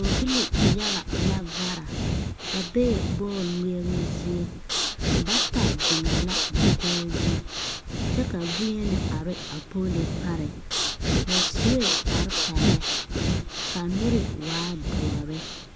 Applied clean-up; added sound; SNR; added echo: none; Breathing; -4 dB; none.